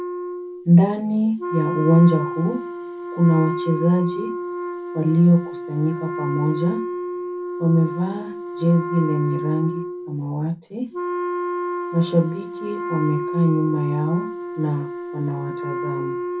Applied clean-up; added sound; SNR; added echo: none; Wind instrument, woodwind instrument; 6 dB; reverberation time 0.3 s.